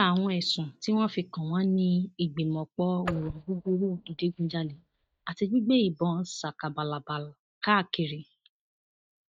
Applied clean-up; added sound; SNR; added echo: neural mask model DeepFilterNet 3.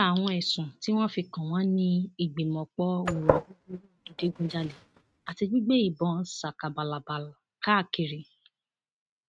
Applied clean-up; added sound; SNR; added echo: neural mask model RNNoise.